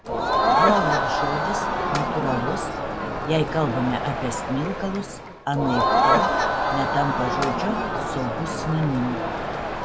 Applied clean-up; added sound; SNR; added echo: none; Crowd; -4 dB; none.